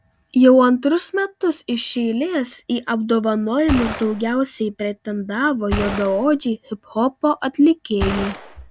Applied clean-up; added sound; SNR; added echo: none; Gunshot, gunfire; 7 dB; none.